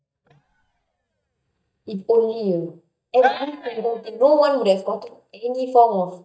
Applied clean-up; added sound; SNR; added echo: neural mask model DeepFilterNet 3.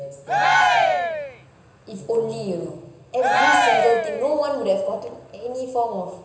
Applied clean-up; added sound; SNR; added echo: none; Cheering; -4 dB; reverberation time 0.9 s.